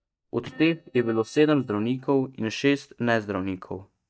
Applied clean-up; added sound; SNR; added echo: neural mask model DeepFilterNet 3.